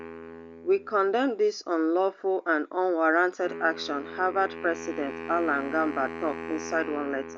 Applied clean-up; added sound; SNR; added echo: none; Wind instrument, woodwind instrument; 12 dB; none.